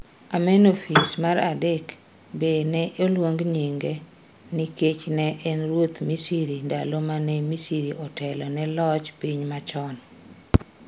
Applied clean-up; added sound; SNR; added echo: none; Piano; -3 dB; none.